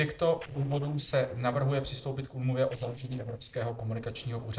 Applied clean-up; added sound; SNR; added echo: neural separator model SepFormer DNS4.